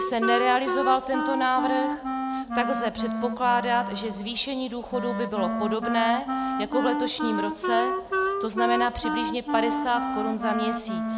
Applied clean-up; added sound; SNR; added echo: none; Wind instrument, woodwind instrument; 2 dB; none.